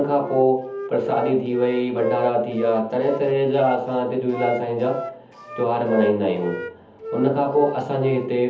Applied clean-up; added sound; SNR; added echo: none; Wind instrument, woodwind instrument; 11 dB; reverberation time 0.7 s.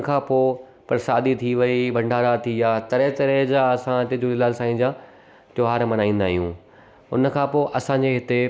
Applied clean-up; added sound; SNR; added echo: none; none; none; none.